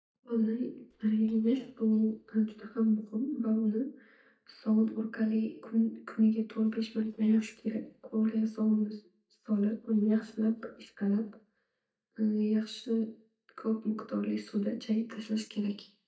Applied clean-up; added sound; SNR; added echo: neural mask model DeepFilterNet 3.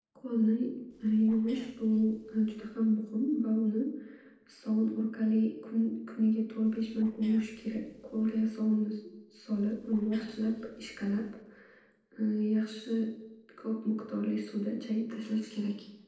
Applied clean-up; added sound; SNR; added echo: neural separator model SepFormer DNS4.